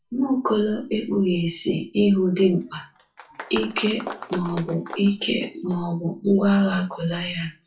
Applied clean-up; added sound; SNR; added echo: classical method WPE with log-MMSE.